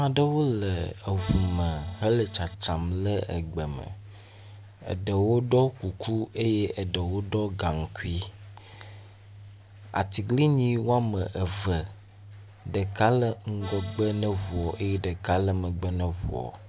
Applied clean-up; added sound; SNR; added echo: none; Accordion; 17 dB; none.